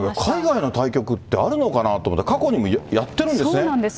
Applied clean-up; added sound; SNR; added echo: none; Aircraft; 19 dB; none.